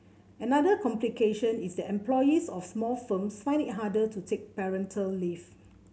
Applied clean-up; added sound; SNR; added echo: none; none; none; none.